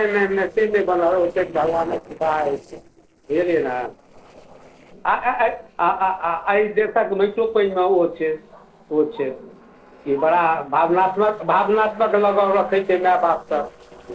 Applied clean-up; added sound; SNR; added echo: neural separator model SepFormer DNS4.